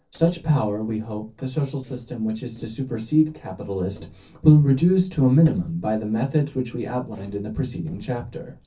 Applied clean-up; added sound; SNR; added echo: neural separator model SepFormer DNS4.